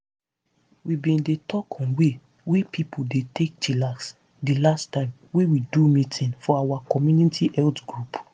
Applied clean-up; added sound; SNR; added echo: none; none; none; none.